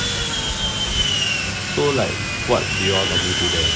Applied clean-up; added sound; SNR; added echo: none; Sawing; -3 dB; none.